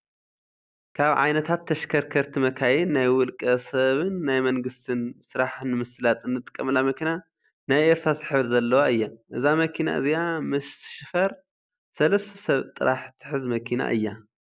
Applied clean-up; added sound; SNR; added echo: none; none; none; none.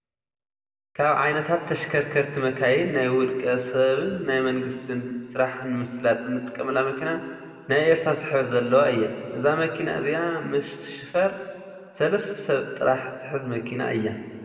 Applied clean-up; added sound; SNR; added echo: none; none; none; reverberation time 2.1 s.